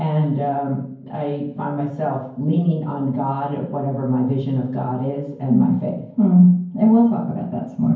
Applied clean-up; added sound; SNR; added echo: none; none; none; reverberation time 0.9 s.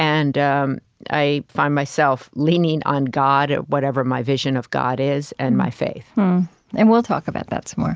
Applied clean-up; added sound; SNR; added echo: none; none; none; none.